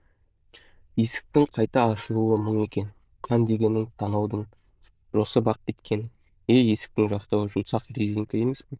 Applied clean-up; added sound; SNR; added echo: neural diffusion model UNIVERSE++.